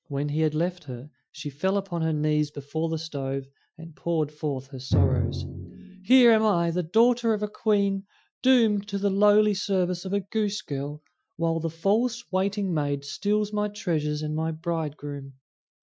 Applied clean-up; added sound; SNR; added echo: classical method Wiener filter.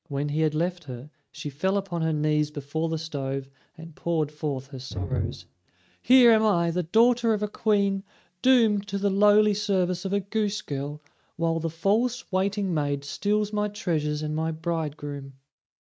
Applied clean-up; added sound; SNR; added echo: neural mask model RNNoise.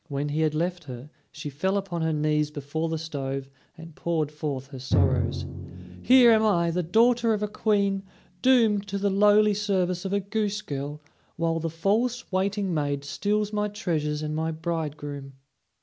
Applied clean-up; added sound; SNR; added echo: none; Drum; 11 dB; none.